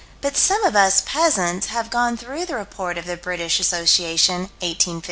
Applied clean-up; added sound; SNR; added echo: none; none; none; none.